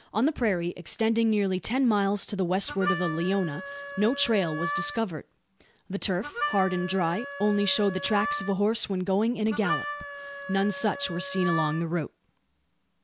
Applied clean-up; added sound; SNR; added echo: none; Harmonica; 8 dB; none.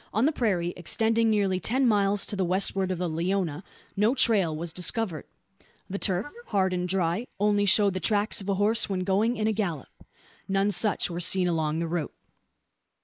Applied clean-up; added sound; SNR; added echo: neural mask model Resemble Enhance denoiser.